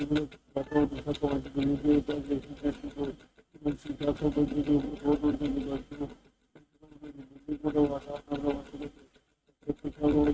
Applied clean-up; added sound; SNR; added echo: neural mask model RNNoise.